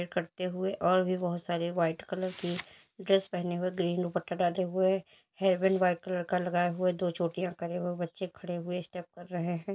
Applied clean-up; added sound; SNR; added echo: none; none; none; none.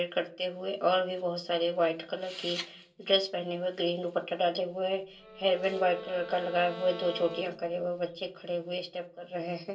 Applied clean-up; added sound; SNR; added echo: none; Bowed string instrument; 13 dB; reverberation time 0.2 s.